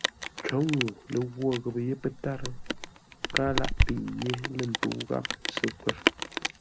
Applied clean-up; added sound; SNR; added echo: none; Rain; 0 dB; none.